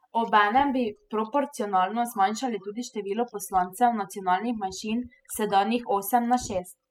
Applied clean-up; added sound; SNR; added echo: classical method spectral subtraction.